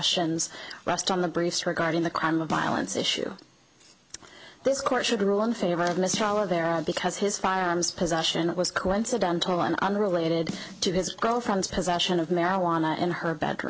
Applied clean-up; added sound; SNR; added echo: none; Snare drum; 17 dB; none.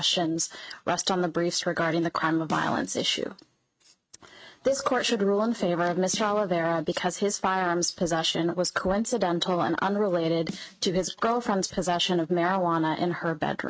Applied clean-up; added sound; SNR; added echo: neural mask model RNNoise.